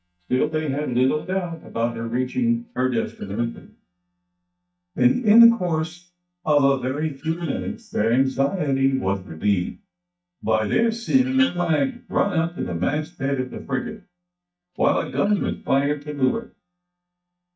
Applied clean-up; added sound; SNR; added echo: neural mask model DeepFilterNet 3.